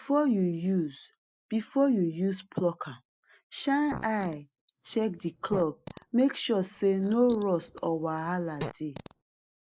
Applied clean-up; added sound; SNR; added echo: neural mask model Resemble Enhance denoiser.